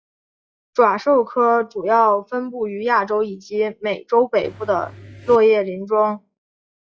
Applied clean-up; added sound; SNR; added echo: classical method log-MMSE.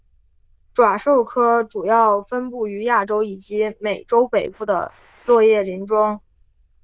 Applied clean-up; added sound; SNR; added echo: neural diffusion model UNIVERSE++.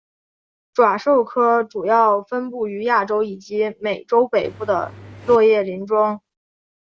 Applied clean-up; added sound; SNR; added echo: none; Engine; 18 dB; none.